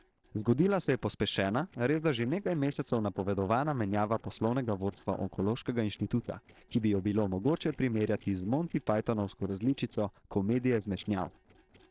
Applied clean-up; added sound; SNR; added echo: neural separator model SepFormer DNS4.